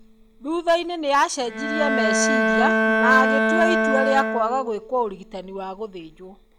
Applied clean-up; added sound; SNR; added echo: none; Bowed string instrument; -1 dB; none.